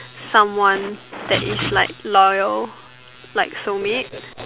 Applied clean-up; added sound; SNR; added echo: none; Writing; 8 dB; none.